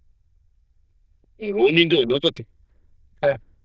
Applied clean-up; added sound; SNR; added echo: neural diffusion model UNIVERSE++.